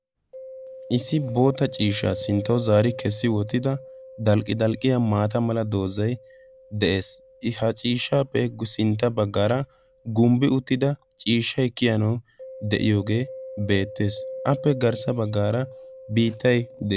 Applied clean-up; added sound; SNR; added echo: none; Mallet percussion; 17 dB; none.